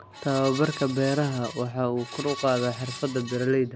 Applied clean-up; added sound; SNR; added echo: none; Screech; 14 dB; none.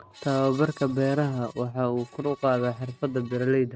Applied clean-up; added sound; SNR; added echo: neural mask model RNNoise.